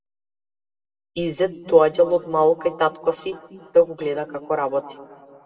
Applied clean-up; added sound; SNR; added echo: none; none; none; reverberation time 2.0 s.